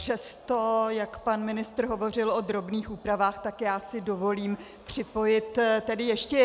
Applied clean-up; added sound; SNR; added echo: none; none; none; none.